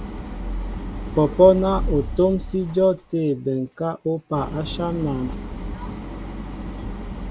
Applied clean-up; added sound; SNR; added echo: none; Idling; 8 dB; none.